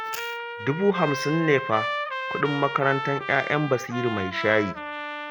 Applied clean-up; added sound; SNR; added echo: none; Trumpet; 6 dB; none.